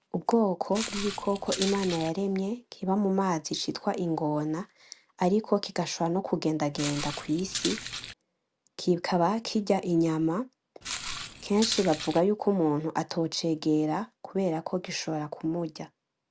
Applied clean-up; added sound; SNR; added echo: none; Walk, footsteps; 7 dB; none.